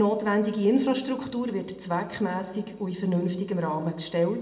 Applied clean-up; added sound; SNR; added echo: none; none; none; reverberation time 0.8 s.